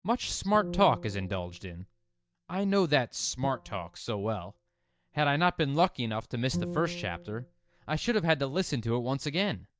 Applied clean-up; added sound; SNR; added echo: neural mask model DeepFilterNet 3.